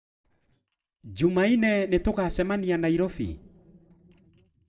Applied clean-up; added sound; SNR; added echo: neural separator model SepFormer DNS4.